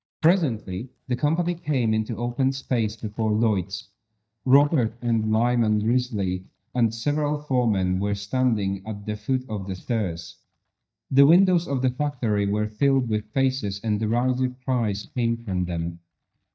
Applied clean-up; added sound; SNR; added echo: neural mask model DeepFilterNet 3.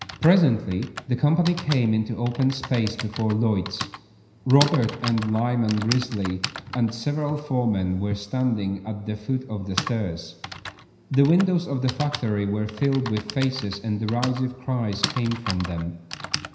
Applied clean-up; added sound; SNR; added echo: none; Typing; 12 dB; reverberation time 0.9 s.